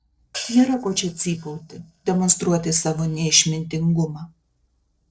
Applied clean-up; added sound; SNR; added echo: neural separator model SepFormer DNS4.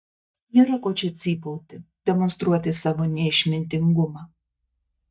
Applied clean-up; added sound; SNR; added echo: neural mask model DeepFilterNet 3.